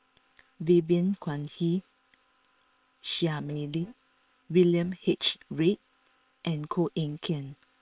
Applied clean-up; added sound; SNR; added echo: neural separator model SepFormer WHAM!.